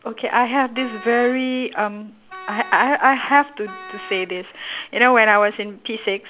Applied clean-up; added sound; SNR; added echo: none; Wind instrument, woodwind instrument; 19 dB; none.